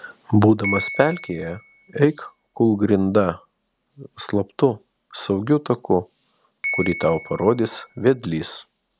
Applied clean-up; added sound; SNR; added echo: none; Piano; 14 dB; none.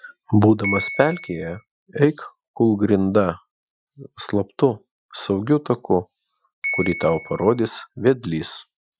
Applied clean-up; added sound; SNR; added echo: classical method Wiener filter.